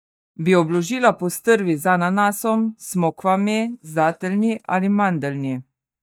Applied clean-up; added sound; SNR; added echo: neural mask model DeepFilterNet 3.